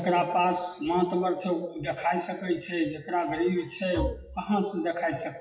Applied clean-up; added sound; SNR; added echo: classical method WPE with log-MMSE.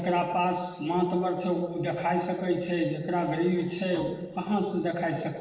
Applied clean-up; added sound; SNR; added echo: neural separator model SepFormer DNS4.